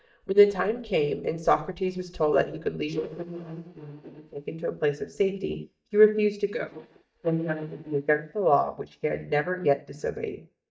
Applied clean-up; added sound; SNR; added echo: neural mask model DeepFilterNet 3.